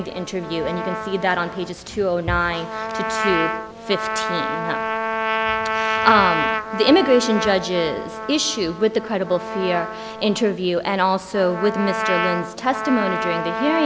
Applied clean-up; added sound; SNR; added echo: none; Trumpet; 4 dB; none.